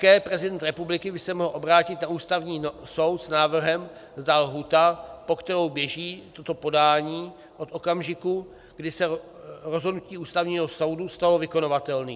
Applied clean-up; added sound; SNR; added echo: none; none; none; none.